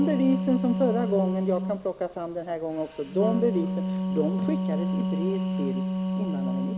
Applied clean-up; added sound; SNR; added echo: none; Wind instrument, woodwind instrument; 0 dB; none.